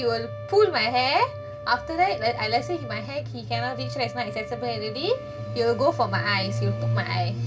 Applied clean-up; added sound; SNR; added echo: none; Brass instrument; 13 dB; reverberation time 0.4 s.